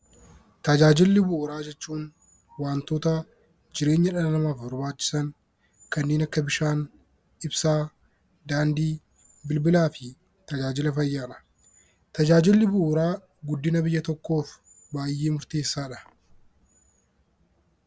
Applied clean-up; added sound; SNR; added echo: none; none; none; none.